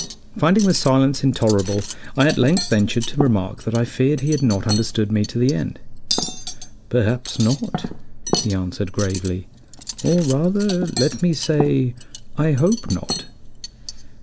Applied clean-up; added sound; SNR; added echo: none; Cutlery, silverware; 11 dB; none.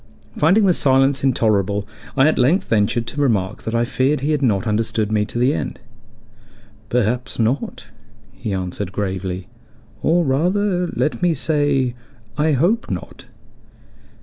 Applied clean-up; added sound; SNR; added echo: none; none; none; none.